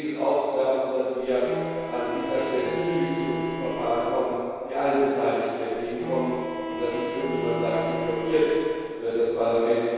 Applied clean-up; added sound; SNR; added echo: none; Bowed string instrument; 8 dB; reverberation time 2.2 s.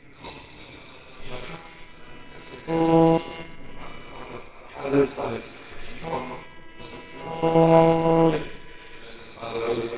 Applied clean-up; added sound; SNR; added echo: neural separator model SepFormer WHAMR!.